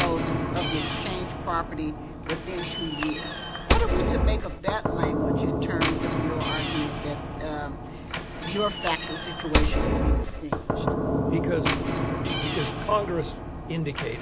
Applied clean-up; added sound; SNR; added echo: none; Knock / Slam; -5 dB; none.